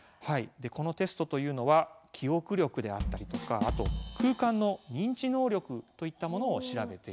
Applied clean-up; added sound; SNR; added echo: none; Bass drum / Drum kit; 7 dB; none.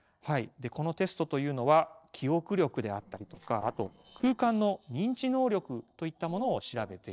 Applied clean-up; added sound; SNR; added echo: neural separator model SepFormer DNS4.